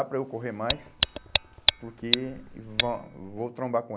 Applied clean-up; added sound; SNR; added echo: none; Tick; -5 dB; none.